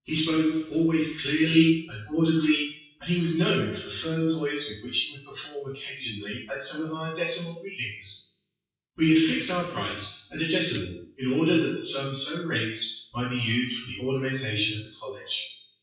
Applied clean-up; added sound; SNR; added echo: classical method WPE with log-MMSE.